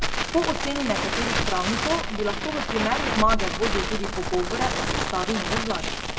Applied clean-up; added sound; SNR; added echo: none; Crackle; -1 dB; reverberation time 0.9 s.